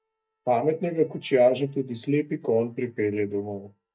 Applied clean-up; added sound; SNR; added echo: neural mask model DeepFilterNet 3.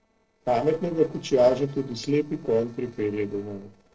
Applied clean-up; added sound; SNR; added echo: neural separator model SepFormer DNS4.